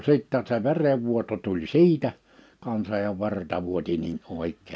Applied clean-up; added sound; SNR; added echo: none; none; none; none.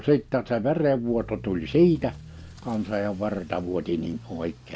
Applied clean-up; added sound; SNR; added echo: none; Accelerating, revving, vroom / Motor vehicle (road); 18 dB; none.